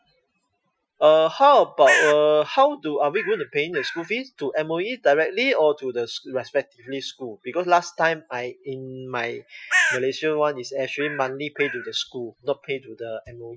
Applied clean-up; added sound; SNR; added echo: classical method Wiener filter.